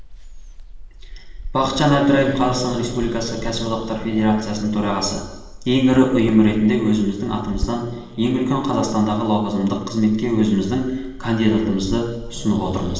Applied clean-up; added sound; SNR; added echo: none; Growling; 13 dB; reverberation time 1.1 s.